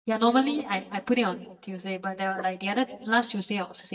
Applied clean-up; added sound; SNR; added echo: neural mask model DeepFilterNet 3.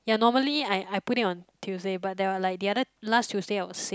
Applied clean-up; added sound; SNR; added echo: none; none; none; none.